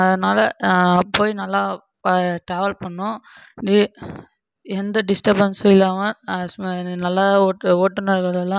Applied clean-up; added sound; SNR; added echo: none; none; none; none.